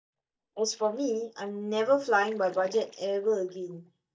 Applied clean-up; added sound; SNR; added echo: neural mask model DeepFilterNet 3.